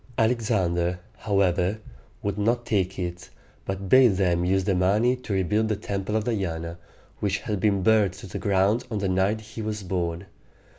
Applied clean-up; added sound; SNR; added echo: none; none; none; none.